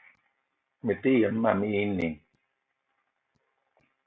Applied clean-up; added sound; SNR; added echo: none; none; none; none.